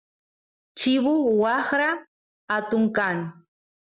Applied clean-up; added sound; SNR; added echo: none; none; none; none.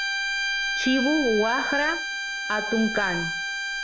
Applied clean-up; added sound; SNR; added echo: none; Bowed string instrument; 2 dB; none.